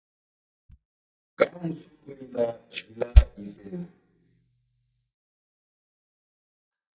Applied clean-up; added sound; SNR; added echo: neural mask model DeepFilterNet 3.